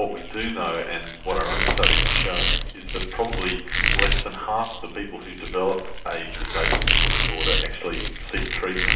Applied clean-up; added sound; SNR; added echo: none; Squeak; -4 dB; reverberation time 0.6 s.